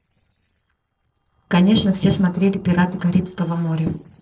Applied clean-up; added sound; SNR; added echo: neural separator model SepFormer DNS4.